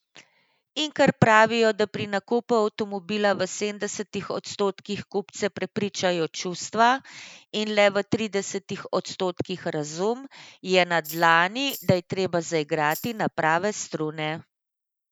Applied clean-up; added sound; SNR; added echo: none; Tambourine; 17 dB; none.